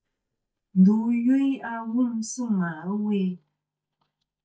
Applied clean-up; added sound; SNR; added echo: neural mask model DeepFilterNet 3.